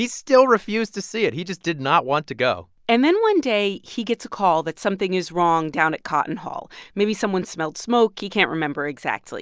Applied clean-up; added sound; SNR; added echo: none; none; none; none.